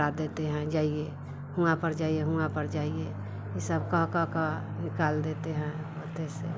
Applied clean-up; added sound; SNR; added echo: none; none; none; none.